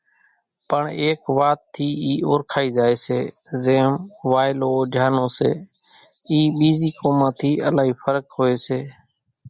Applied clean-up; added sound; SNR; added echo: none; none; none; none.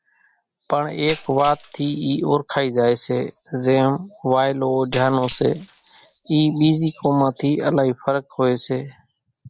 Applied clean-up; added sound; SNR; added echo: none; Shatter; 18 dB; none.